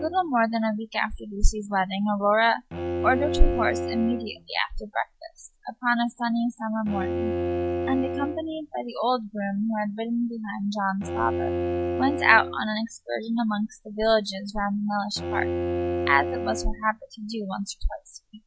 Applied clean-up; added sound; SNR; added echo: none; Bowed string instrument; 7 dB; none.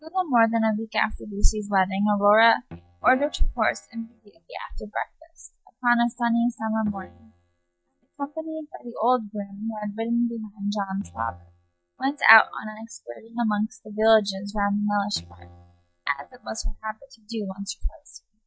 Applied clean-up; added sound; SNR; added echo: neural mask model DeepFilterNet 3.